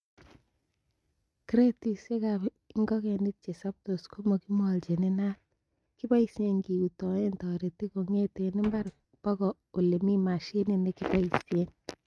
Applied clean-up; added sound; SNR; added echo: neural mask model RNNoise.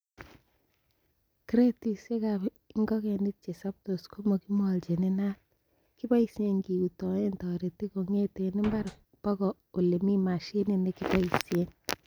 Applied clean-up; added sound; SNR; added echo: none; Slam; 11 dB; none.